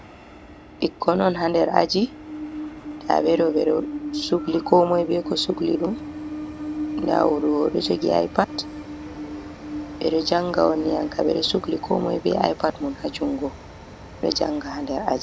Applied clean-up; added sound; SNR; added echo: none; Train; 11 dB; none.